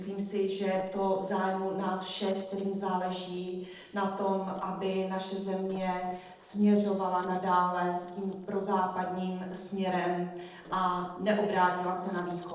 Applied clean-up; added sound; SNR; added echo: neural separator model SepFormer DNS4.